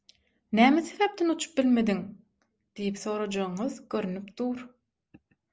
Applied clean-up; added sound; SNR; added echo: none; none; none; none.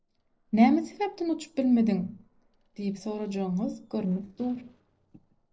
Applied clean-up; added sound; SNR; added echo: neural separator model SepFormer DNS4.